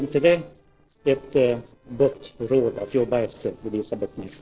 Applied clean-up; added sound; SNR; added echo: neural separator model SepFormer DNS4.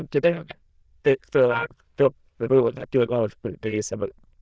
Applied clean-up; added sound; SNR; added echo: neural diffusion model UNIVERSE++.